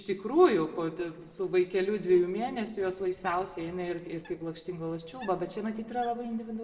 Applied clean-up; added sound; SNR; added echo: neural separator model SepFormer DNS4.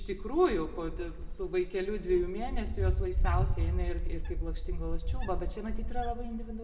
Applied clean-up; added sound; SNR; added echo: none; Wind; -3 dB; reverberation time 1.0 s.